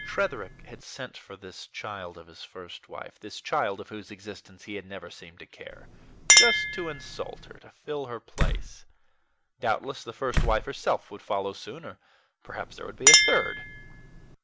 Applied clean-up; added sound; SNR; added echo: none; Chink, clink + Slam; -5 dB; none.